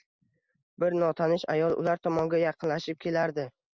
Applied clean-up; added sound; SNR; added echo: none; none; none; none.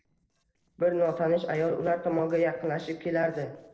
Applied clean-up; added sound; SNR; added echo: neural separator model SepFormer DNS4.